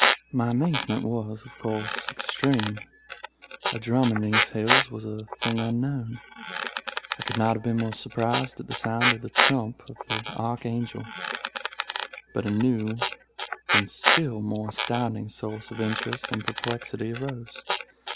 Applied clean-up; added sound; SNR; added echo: none; Squeak; 1 dB; none.